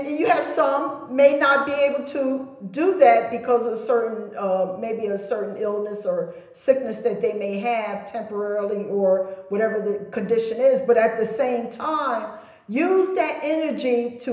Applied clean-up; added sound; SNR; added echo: none; none; none; reverberation time 0.9 s.